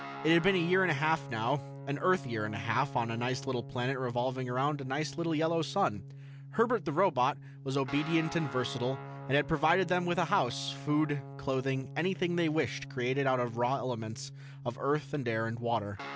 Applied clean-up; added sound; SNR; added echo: none; Guitar; 12 dB; none.